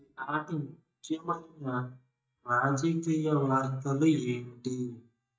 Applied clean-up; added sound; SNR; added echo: neural mask model DeepFilterNet 3.